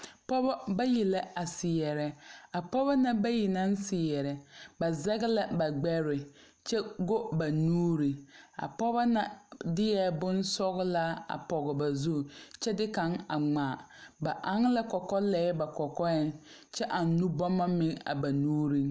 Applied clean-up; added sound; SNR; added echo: none; none; none; none.